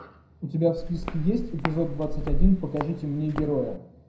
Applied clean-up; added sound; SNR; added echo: none; Walk, footsteps; 1 dB; reverberation time 0.5 s.